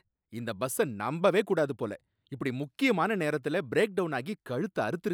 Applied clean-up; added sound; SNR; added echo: none; none; none; none.